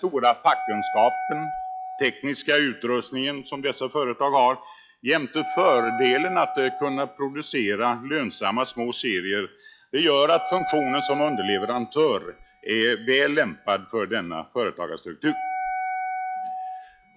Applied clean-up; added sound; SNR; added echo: classical method log-MMSE.